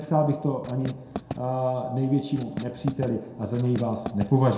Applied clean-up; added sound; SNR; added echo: none; Writing; 12 dB; reverberation time 0.5 s.